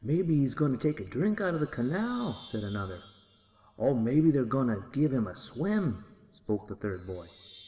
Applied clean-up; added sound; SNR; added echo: none; Chime; 4 dB; reverberation time 1.4 s.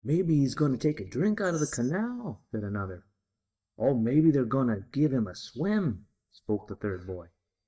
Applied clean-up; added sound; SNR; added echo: neural mask model DeepFilterNet 3.